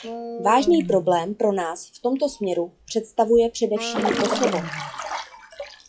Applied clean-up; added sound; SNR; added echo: classical method log-MMSE.